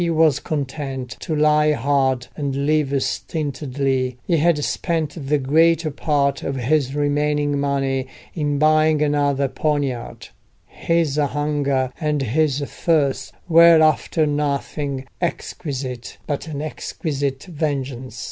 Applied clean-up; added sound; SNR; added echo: none; none; none; none.